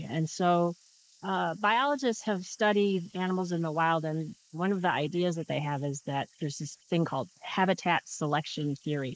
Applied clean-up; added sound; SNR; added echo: neural mask model Resemble Enhance denoiser.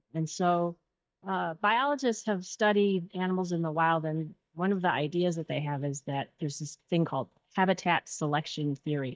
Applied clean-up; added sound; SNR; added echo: neural mask model DeepFilterNet 3.